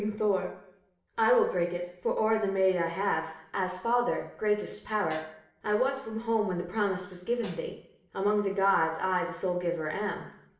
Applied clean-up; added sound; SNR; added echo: none; Hi-hat; 14 dB; reverberation time 0.7 s.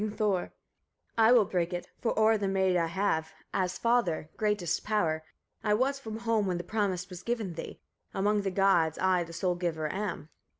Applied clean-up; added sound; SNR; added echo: none; none; none; none.